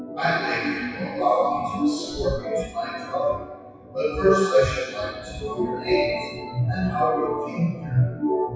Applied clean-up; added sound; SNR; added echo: classical method WPE with log-MMSE.